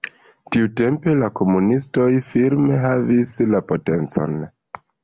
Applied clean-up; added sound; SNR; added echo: none; none; none; none.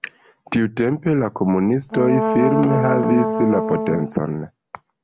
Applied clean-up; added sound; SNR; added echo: none; Brass instrument; 1 dB; none.